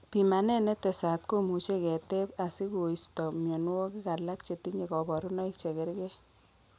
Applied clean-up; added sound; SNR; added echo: none; none; none; none.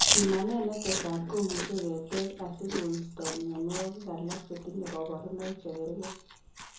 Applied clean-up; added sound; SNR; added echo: none; Chewing, mastication; 1 dB; reverberation time 0.7 s.